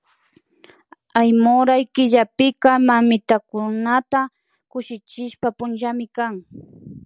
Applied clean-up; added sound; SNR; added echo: none; none; none; none.